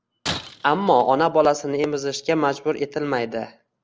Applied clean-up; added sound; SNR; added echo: none; Shatter; 15 dB; none.